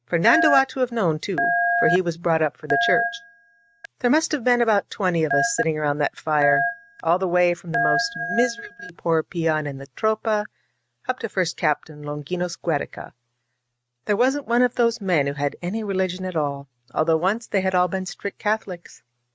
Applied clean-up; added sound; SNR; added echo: neural mask model RNNoise.